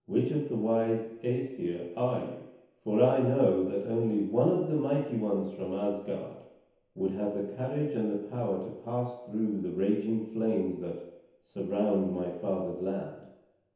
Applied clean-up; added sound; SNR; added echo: none; none; none; reverberation time 1.0 s.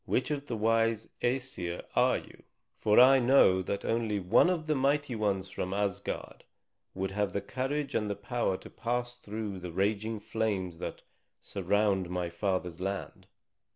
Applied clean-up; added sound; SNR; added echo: none; none; none; none.